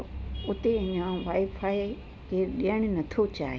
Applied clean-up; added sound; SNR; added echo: none; none; none; none.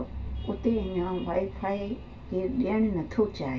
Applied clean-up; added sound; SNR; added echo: none; none; none; reverberation time 0.2 s.